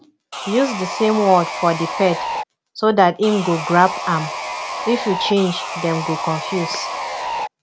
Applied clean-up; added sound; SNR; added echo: none; Sawing; 6 dB; none.